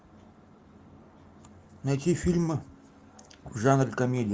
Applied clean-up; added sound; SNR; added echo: none; none; none; none.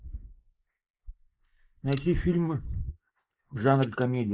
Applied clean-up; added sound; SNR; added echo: neural mask model Resemble Enhance denoiser.